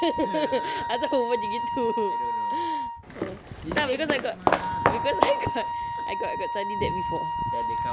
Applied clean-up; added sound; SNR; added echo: none; Walk, footsteps + Wind instrument, woodwind instrument; -1 dB; none.